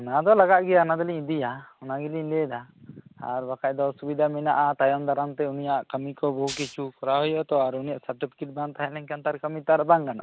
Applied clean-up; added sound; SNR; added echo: none; Rattle (instrument); 12 dB; none.